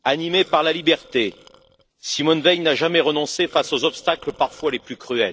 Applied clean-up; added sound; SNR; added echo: neural separator model SepFormer DNS4.